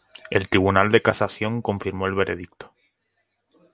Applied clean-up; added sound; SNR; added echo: none; none; none; none.